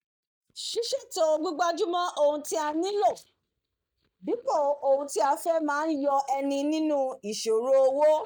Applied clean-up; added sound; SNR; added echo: neural mask model DeepFilterNet 3.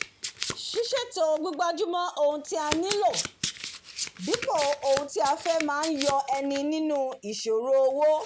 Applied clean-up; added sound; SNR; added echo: none; Domestic sounds, home sounds; 9 dB; none.